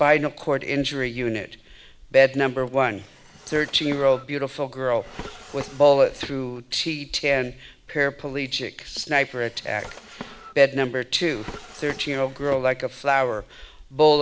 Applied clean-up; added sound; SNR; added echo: none; Drawer open or close; 20 dB; none.